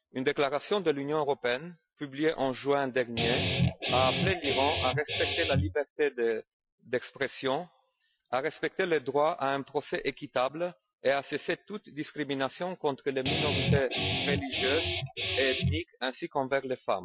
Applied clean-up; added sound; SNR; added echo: classical method Wiener filter.